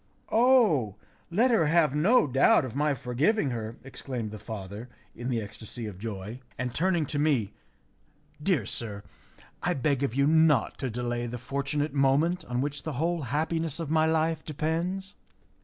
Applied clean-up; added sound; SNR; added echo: none; none; none; none.